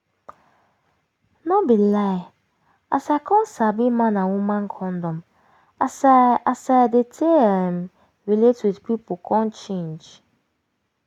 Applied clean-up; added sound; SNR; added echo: none; none; none; none.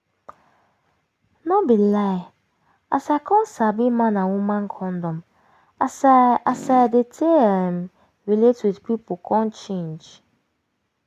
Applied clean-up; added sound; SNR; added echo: none; Fart; 14 dB; none.